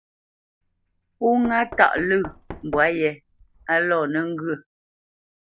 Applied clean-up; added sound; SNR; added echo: none; Knock; 16 dB; none.